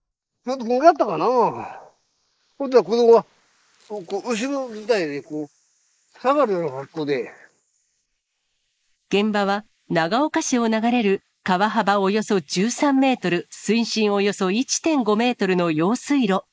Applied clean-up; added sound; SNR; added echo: neural mask model Resemble Enhance denoiser.